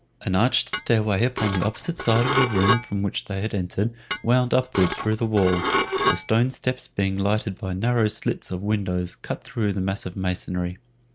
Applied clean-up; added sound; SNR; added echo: none; Dishes, pots, and pans / Glass; 4 dB; none.